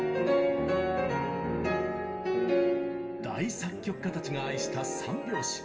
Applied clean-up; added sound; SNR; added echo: none; none; none; reverberation time 0.6 s.